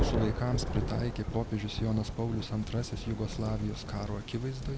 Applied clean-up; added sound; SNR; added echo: none; Thunder; 2 dB; none.